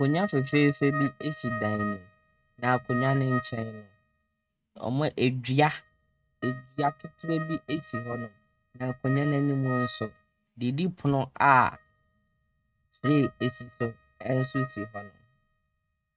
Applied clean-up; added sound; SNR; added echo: neural mask model RNNoise.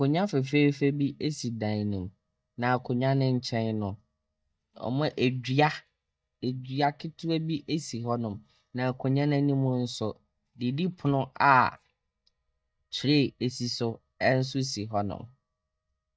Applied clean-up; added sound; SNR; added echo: neural mask model DeepFilterNet 3.